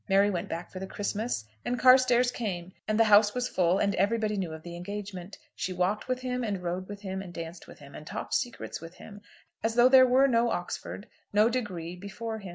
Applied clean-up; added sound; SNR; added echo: none; none; none; none.